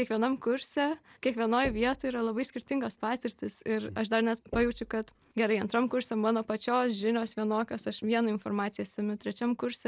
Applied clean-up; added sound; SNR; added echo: none; Knock / Wood; 17 dB; none.